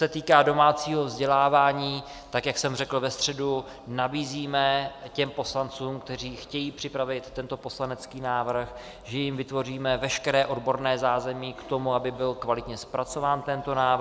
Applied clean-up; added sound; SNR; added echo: none; none; none; none.